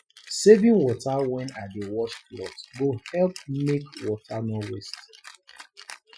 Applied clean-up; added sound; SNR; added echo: classical method Wiener filter.